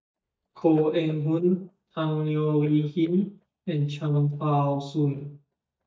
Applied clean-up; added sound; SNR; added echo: neural mask model DeepFilterNet 3.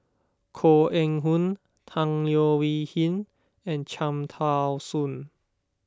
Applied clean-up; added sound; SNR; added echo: none; none; none; none.